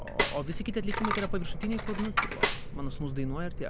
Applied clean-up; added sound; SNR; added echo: none; Snare drum + Coin (dropping); -3 dB; none.